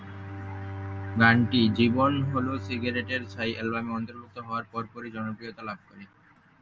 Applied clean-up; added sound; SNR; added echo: none; Bowed string instrument; 11 dB; none.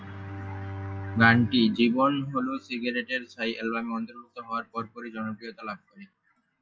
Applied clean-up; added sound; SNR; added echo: classical method log-MMSE.